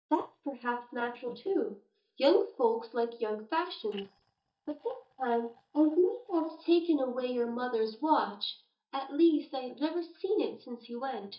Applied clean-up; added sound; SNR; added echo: neural mask model DeepFilterNet 3.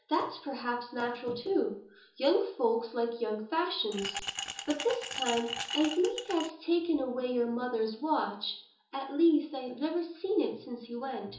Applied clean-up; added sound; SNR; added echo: none; Glass; 6 dB; reverberation time 0.6 s.